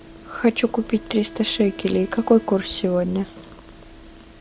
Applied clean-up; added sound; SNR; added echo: none; Wind instrument, woodwind instrument; 19 dB; none.